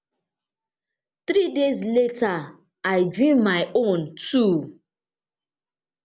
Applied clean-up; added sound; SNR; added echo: none; none; none; none.